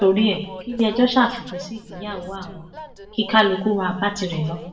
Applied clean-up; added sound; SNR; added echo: none; Train; 17 dB; reverberation time 0.7 s.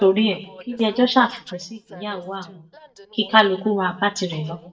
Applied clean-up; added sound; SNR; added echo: neural mask model DeepFilterNet 3.